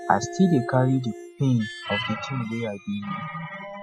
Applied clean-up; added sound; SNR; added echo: classical method spectral subtraction.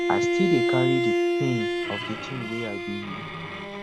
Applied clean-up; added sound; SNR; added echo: none; Bowed string instrument; -4 dB; none.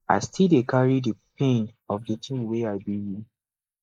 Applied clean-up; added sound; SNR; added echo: neural mask model Resemble Enhance denoiser.